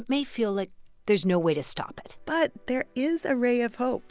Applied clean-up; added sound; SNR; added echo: none; none; none; none.